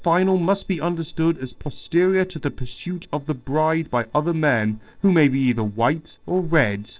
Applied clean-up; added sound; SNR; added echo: neural separator model SepFormer DNS4.